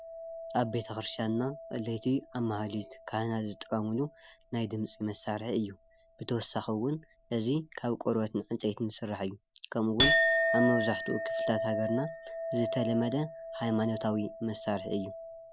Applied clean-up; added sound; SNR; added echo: none; Chink, clink; 3 dB; none.